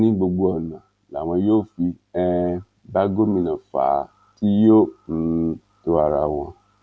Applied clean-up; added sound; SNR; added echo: none; none; none; none.